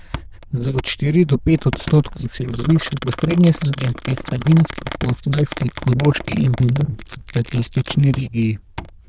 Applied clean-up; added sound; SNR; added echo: neural diffusion model UNIVERSE++.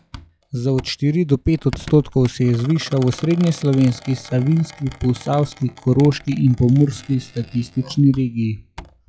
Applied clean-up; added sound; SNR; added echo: classical method log-MMSE.